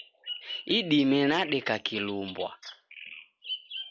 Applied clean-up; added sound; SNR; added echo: none; Bird vocalization, bird call, bird song; 12 dB; none.